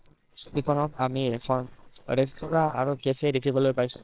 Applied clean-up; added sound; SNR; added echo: neural separator model SepFormer WHAMR!.